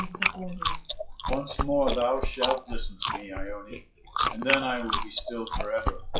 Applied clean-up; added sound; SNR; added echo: classical method WPE with log-MMSE.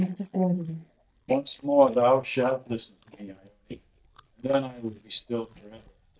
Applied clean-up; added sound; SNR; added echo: neural mask model DeepFilterNet 3.